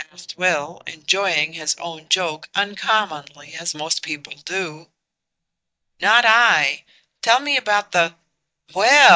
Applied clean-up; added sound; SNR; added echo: neural mask model DeepFilterNet 3.